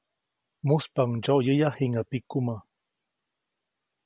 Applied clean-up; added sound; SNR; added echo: none; none; none; none.